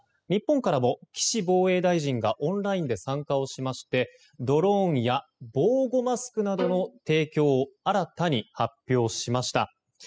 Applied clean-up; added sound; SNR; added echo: classical method spectral subtraction.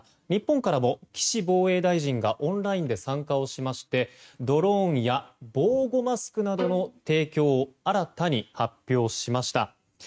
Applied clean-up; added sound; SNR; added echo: neural mask model RNNoise.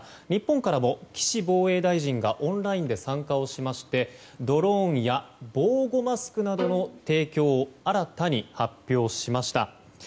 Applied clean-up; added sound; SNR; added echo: none; Bowed string instrument; 9 dB; none.